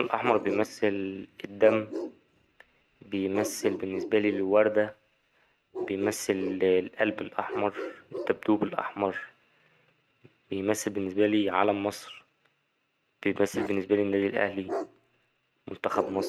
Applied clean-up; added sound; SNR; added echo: none; Bark; 11 dB; none.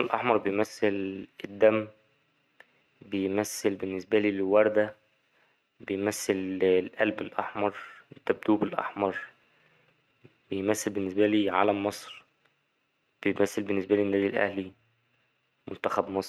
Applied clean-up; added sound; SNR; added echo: none; none; none; none.